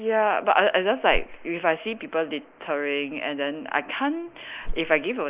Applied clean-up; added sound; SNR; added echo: neural mask model Resemble Enhance denoiser.